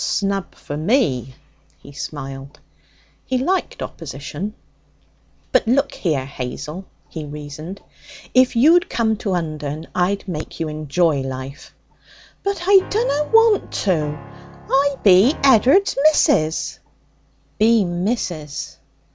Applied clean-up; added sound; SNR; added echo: none; Piano; 15 dB; none.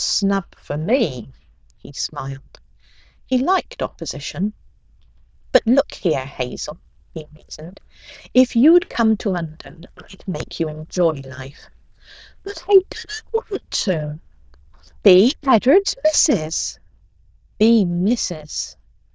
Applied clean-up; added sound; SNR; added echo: neural diffusion model UNIVERSE++.